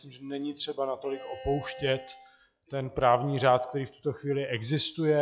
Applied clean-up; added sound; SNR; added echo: classical method log-MMSE.